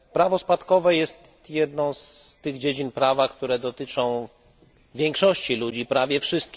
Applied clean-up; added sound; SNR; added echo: none; none; none; none.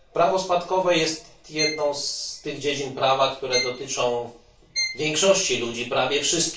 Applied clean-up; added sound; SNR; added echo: none; Bowed string instrument; 9 dB; reverberation time 0.3 s.